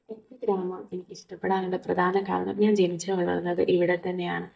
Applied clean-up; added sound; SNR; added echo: neural mask model DeepFilterNet 3.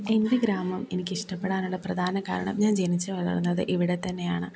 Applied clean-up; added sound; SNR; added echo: none; none; none; none.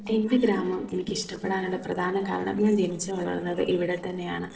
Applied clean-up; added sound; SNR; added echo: neural separator model SepFormer DNS4.